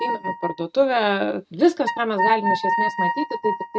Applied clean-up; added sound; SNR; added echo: neural mask model RNNoise.